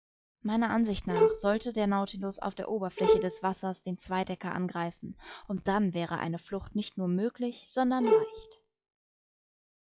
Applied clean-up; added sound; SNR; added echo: classical method log-MMSE.